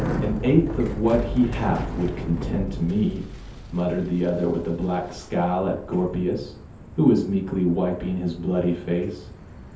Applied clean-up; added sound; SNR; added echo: none; Bicycle; 9 dB; reverberation time 0.5 s.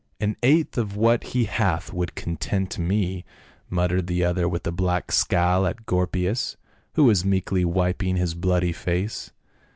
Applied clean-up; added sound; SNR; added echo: none; none; none; none.